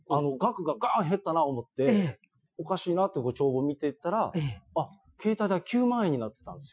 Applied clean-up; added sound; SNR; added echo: classical method Wiener filter.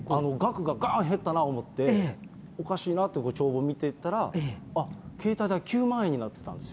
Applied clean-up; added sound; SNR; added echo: none; Rain / Thunderstorm; 17 dB; none.